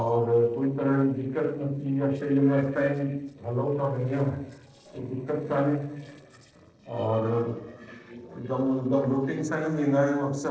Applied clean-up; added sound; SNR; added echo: neural separator model SepFormer DNS4.